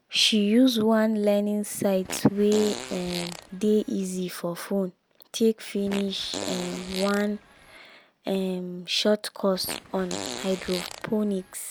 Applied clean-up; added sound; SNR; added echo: none; Fart; 12 dB; none.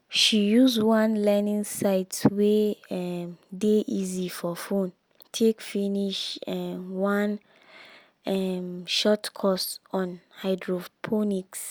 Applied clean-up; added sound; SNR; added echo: none; none; none; none.